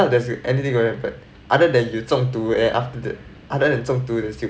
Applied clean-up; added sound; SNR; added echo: none; none; none; none.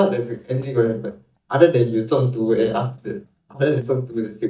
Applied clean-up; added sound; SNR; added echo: neural mask model DeepFilterNet 3.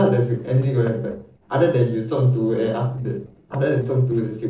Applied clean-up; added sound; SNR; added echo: neural separator model SepFormer DNS4.